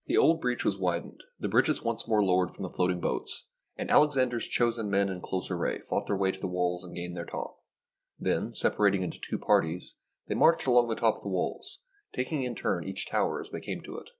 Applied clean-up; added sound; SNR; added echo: none; none; none; none.